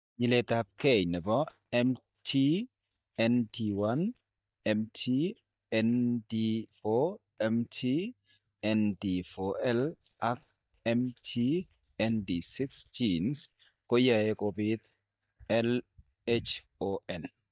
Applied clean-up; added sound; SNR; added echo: neural mask model DeepFilterNet 3.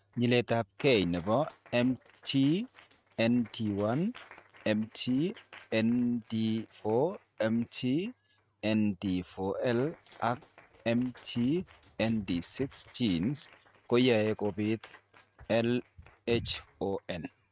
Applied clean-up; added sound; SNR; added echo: neural mask model RNNoise.